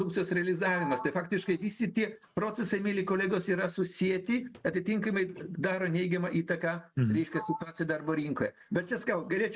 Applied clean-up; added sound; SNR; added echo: neural mask model RNNoise.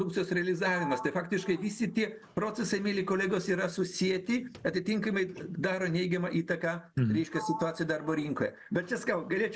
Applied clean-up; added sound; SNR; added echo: none; Sliding door; 16 dB; none.